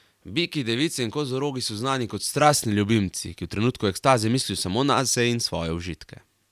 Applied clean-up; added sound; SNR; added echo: none; none; none; none.